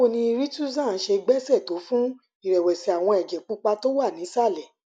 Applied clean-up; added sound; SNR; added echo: none; none; none; none.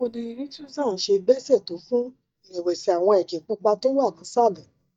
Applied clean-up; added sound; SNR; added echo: neural mask model DeepFilterNet 3.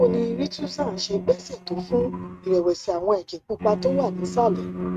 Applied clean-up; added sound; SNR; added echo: neural mask model RNNoise.